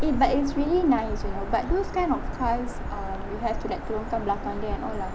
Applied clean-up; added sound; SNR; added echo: none; Bird vocalization, bird call, bird song; 4 dB; none.